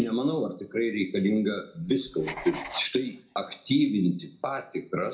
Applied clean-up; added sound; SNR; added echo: none; Writing; 16 dB; reverberation time 0.3 s.